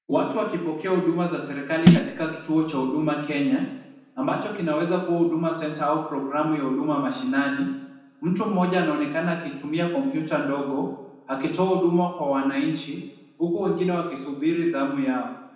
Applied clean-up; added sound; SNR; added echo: none; Snare drum; -3 dB; reverberation time 0.8 s.